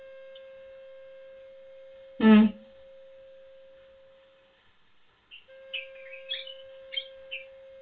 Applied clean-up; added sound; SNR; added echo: none; Wind instrument, woodwind instrument; 19 dB; reverberation time 0.2 s.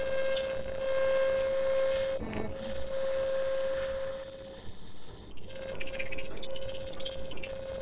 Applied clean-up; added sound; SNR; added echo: neural separator model SepFormer DNS4.